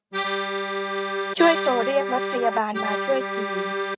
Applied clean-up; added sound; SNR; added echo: neural mask model RNNoise.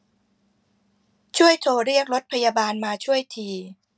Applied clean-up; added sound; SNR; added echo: none; none; none; none.